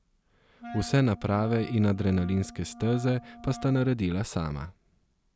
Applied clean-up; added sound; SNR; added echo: none; Wind instrument, woodwind instrument; 17 dB; none.